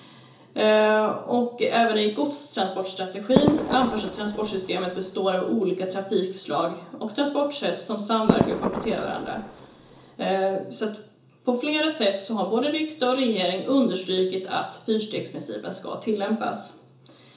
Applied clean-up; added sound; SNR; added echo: none; Fireworks; 2 dB; reverberation time 0.7 s.